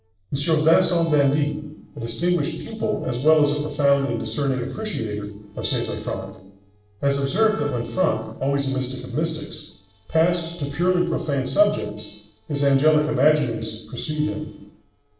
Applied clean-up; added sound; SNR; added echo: neural separator model SepFormer DNS4.